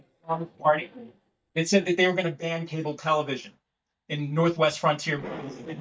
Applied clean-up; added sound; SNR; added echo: neural mask model DeepFilterNet 3.